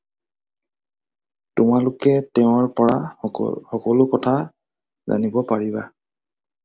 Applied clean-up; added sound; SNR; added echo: none; none; none; none.